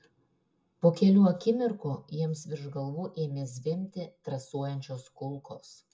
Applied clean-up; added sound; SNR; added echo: none; none; none; reverberation time 0.2 s.